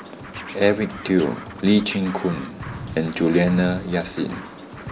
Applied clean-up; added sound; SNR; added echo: none; Scratching (performance technique); 14 dB; none.